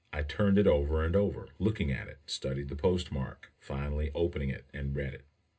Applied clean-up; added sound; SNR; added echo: none; none; none; reverberation time 0.2 s.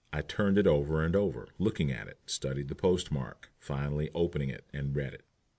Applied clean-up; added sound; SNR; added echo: none; none; none; none.